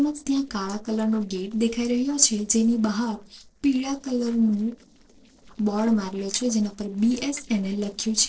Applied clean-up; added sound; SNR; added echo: neural separator model SepFormer DNS4.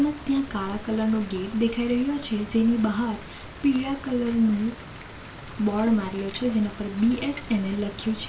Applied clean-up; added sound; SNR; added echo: none; Rain; 15 dB; reverberation time 0.2 s.